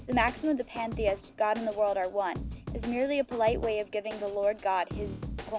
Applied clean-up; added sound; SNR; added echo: none; Drum kit; 11 dB; none.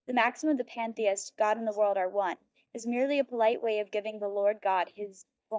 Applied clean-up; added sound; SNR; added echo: neural mask model DeepFilterNet 3.